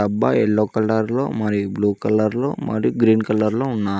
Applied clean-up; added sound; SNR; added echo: none; none; none; none.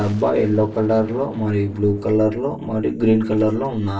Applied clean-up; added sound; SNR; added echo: neural separator model SepFormer DNS4.